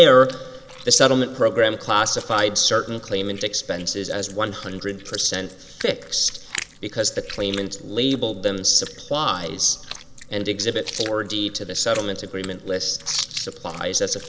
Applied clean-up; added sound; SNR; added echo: none; Chewing, mastication; 16 dB; none.